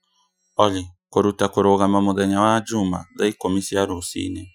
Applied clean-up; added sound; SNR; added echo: classical method Wiener filter.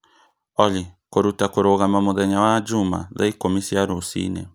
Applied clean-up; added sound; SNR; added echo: none; none; none; none.